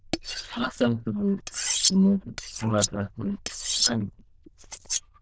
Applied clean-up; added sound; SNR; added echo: neural diffusion model UNIVERSE++.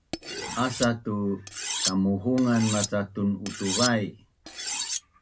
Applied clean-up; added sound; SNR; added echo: none; Cutlery, silverware; 6 dB; none.